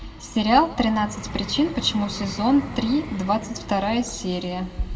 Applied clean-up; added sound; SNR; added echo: none; Vehicle; 14 dB; reverberation time 1.2 s.